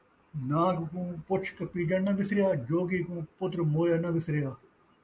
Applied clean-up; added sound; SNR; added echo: none; none; none; none.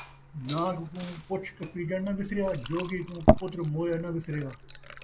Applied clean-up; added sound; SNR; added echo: none; Fill (with liquid) / Glass; 0 dB; none.